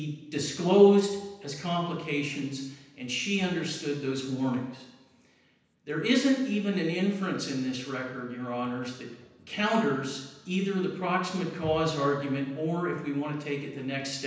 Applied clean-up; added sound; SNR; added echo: none; none; none; reverberation time 0.9 s.